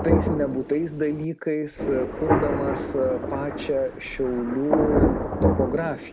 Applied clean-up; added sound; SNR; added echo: none; Thunder; 0 dB; none.